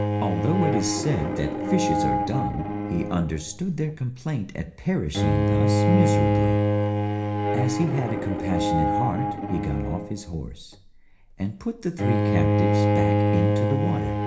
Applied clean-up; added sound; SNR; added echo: none; Bowed string instrument; -3 dB; reverberation time 0.4 s.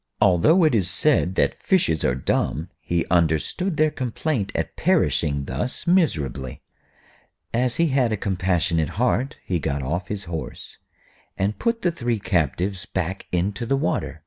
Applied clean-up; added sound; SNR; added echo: none; none; none; none.